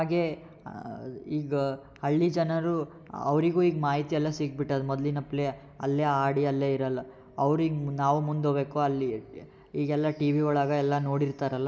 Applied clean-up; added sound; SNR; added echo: none; none; none; none.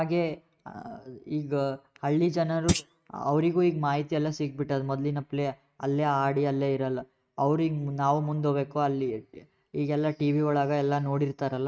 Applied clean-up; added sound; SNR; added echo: neural mask model RNNoise.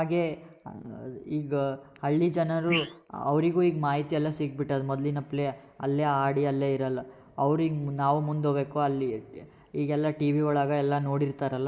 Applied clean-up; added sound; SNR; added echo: neural mask model Resemble Enhance denoiser.